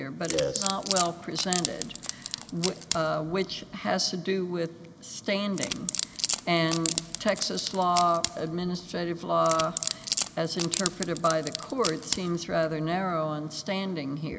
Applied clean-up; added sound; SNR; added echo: none; Wood; 5 dB; none.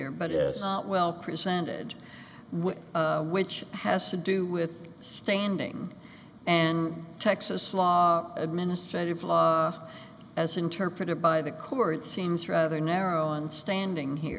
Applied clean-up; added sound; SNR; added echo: none; none; none; none.